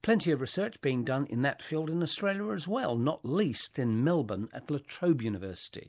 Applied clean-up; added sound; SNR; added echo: none; none; none; none.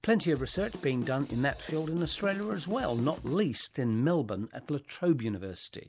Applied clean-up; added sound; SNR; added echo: none; Drum / Drum kit; 14 dB; none.